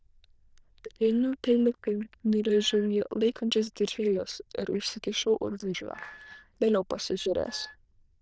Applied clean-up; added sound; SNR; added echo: neural diffusion model UNIVERSE++.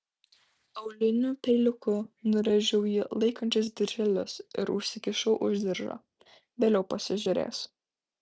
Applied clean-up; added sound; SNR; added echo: none; none; none; none.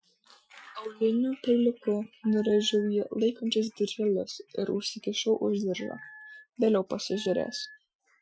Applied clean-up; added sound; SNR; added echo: classical method Wiener filter.